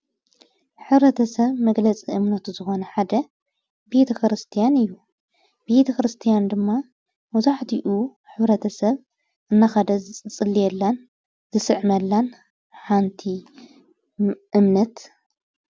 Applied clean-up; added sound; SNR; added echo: none; none; none; none.